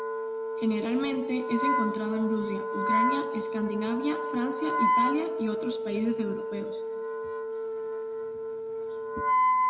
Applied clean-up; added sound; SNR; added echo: none; Wind instrument, woodwind instrument; -3 dB; reverberation time 1.1 s.